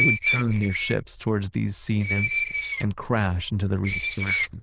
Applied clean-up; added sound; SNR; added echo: neural diffusion model UNIVERSE++.